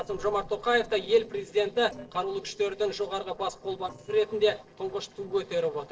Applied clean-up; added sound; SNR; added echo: neural separator model SepFormer DNS4.